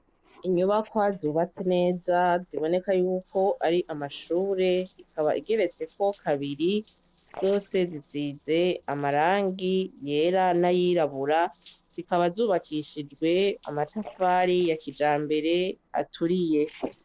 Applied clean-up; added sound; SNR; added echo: neural separator model SepFormer DNS4.